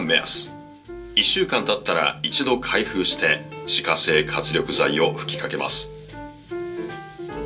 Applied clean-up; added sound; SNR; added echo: none; none; none; reverberation time 0.2 s.